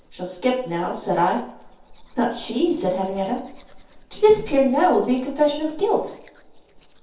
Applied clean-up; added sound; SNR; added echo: none; Domestic sounds, home sounds; 18 dB; reverberation time 0.6 s.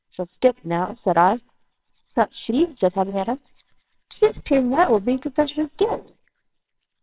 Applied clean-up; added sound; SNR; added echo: neural separator model SepFormer WHAMR!.